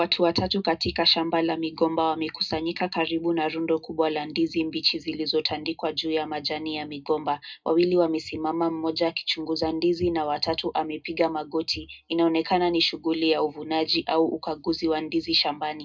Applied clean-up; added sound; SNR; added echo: none; none; none; reverberation time 0.2 s.